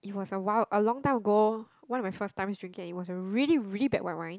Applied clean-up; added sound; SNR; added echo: none; none; none; none.